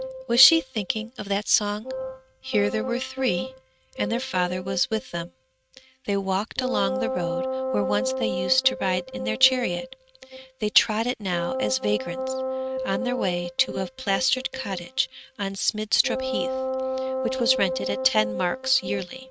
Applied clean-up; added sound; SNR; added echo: neural mask model RNNoise.